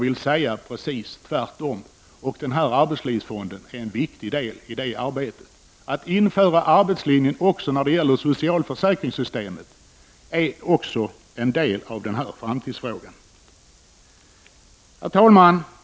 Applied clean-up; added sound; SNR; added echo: none; none; none; none.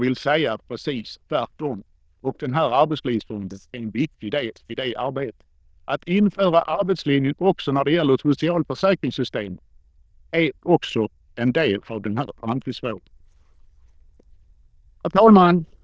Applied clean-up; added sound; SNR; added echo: neural diffusion model UNIVERSE++.